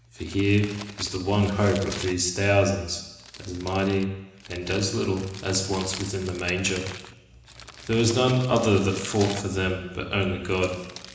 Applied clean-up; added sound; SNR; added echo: none; Crumpling, crinkling; 16 dB; reverberation time 1.0 s.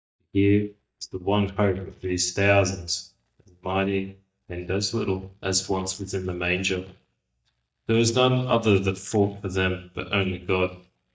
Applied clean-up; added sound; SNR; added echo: neural mask model DeepFilterNet 3.